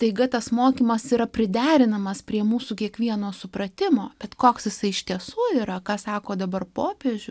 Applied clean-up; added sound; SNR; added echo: none; none; none; none.